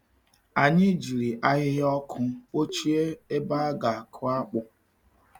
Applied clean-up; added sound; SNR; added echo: none; Keyboard (musical); 18 dB; none.